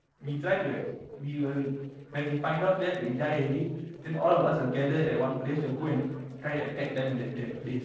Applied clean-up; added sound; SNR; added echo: neural separator model SepFormer DNS4.